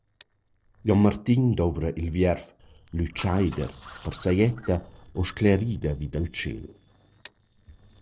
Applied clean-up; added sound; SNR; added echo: neural separator model SepFormer DNS4.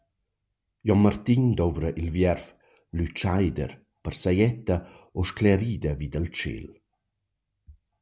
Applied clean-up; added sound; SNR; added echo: none; none; none; none.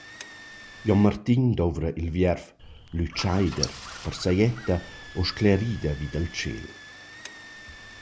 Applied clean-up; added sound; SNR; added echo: none; Engine starting / Car + Crow; 16 dB; none.